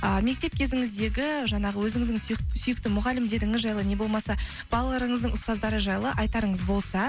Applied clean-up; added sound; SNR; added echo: none; none; none; none.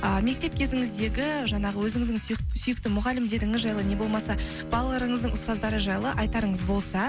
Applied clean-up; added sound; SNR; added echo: none; Bowed string instrument; 13 dB; none.